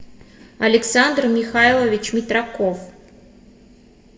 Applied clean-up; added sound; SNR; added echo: none; none; none; reverberation time 0.9 s.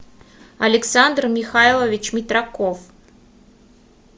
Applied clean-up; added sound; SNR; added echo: none; none; none; none.